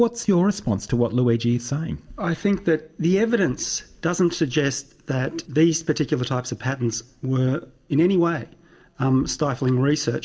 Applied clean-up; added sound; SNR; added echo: none; none; none; reverberation time 0.3 s.